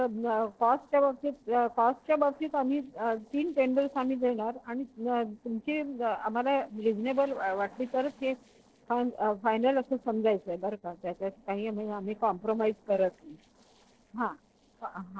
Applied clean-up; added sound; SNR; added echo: neural separator model SepFormer DNS4.